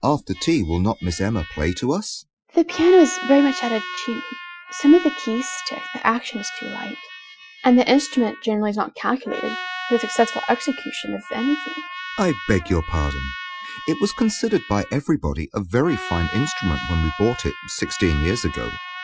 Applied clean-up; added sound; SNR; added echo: classical method Wiener filter.